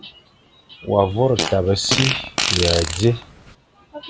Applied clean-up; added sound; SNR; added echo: none; Fart; 3 dB; none.